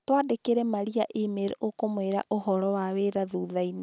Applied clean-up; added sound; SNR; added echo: none; none; none; none.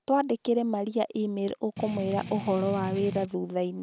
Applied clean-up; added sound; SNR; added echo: none; Strum; 9 dB; none.